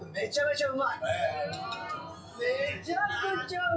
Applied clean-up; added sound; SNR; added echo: classical method WPE with log-MMSE.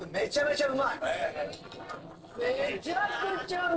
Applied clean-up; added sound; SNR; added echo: neural separator model SepFormer DNS4.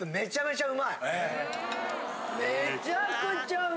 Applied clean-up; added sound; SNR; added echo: none; none; none; none.